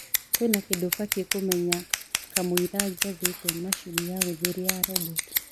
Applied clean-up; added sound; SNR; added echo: none; Scissors; 0 dB; none.